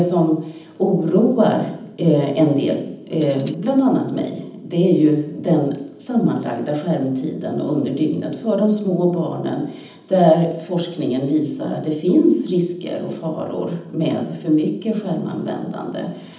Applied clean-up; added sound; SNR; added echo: none; Tambourine; 7 dB; reverberation time 0.8 s.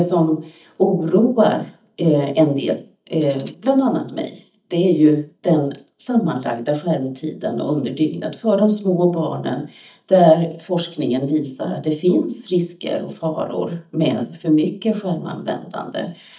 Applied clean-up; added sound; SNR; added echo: neural mask model DeepFilterNet 3.